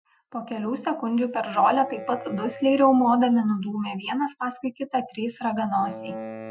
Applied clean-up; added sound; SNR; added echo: classical method Wiener filter.